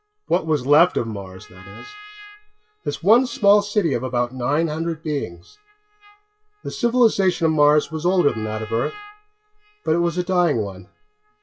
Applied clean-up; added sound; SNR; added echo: classical method WPE with log-MMSE.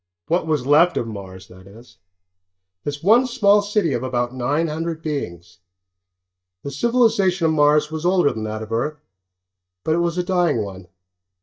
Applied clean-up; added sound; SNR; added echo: neural mask model DeepFilterNet 3.